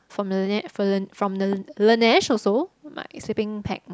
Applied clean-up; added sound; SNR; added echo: none; none; none; none.